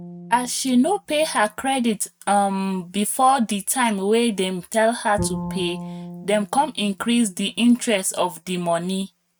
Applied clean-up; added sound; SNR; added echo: neural mask model RNNoise.